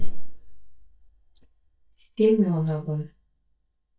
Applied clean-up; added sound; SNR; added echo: neural mask model DeepFilterNet 3.